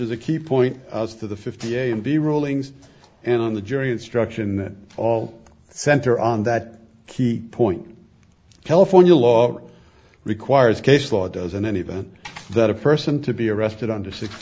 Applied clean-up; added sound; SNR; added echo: none; none; none; none.